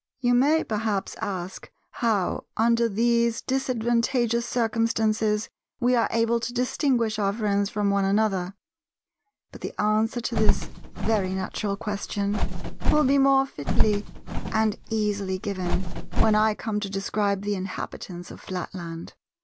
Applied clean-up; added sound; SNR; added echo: none; Bird; -3 dB; none.